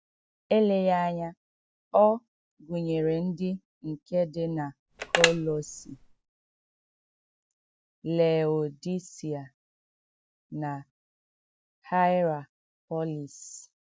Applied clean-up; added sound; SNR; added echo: none; Telephone; 1 dB; none.